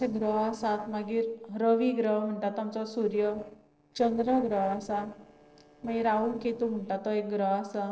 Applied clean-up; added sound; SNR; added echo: neural separator model SepFormer DNS4.